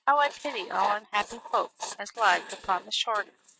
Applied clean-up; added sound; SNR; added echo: neural mask model RNNoise.